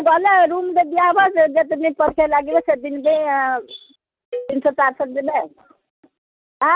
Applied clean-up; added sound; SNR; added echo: neural mask model RNNoise.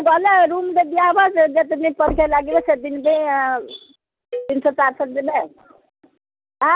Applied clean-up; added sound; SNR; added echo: none; Knock / Wood + Cowbell; 15 dB; none.